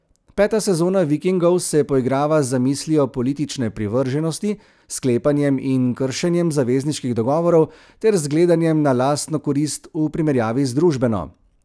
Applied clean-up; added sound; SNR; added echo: none; none; none; none.